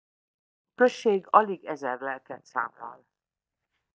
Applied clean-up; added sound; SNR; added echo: neural mask model DeepFilterNet 3.